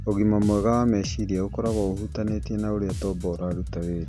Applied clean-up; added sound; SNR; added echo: none; Bass guitar; 9 dB; none.